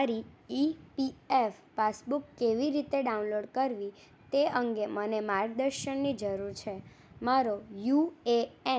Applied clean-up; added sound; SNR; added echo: none; none; none; none.